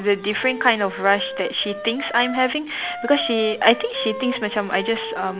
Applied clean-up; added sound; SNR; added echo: none; Wind instrument, woodwind instrument; 11 dB; none.